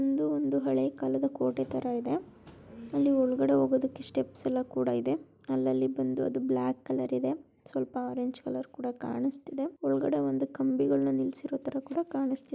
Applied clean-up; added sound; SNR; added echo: none; none; none; none.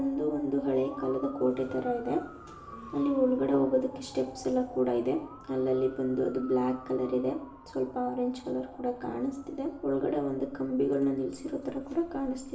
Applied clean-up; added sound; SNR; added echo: none; Motor vehicle (road) / Siren; 19 dB; reverberation time 0.7 s.